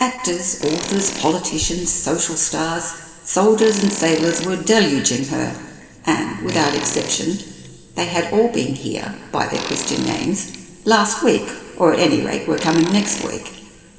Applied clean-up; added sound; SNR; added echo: none; Tools; 14 dB; reverberation time 2.3 s.